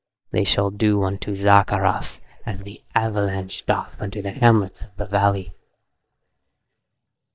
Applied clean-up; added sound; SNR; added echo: neural mask model DeepFilterNet 3.